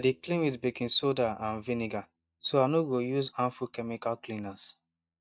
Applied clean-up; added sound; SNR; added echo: neural mask model DeepFilterNet 3.